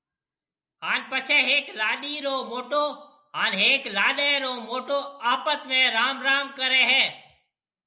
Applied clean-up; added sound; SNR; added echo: none; none; none; none.